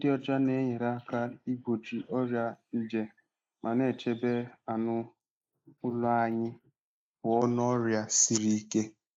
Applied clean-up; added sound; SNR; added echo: neural mask model Resemble Enhance denoiser.